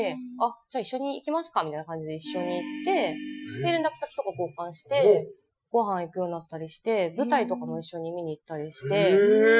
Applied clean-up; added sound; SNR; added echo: classical method Wiener filter.